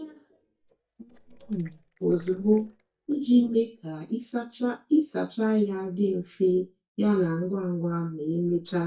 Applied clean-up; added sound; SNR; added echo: neural mask model DeepFilterNet 3.